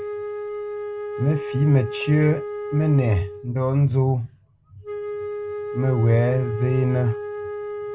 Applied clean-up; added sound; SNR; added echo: none; Wind instrument, woodwind instrument; 8 dB; none.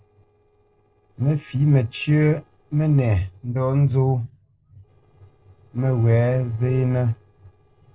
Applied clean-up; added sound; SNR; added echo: neural separator model SepFormer DNS4.